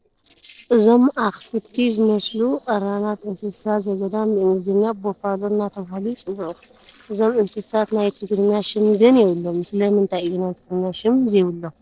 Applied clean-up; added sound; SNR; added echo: neural separator model SepFormer DNS4.